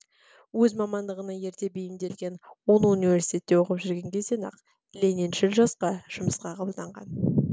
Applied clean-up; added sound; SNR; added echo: none; none; none; none.